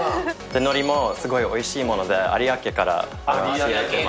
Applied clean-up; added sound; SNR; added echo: none; none; none; none.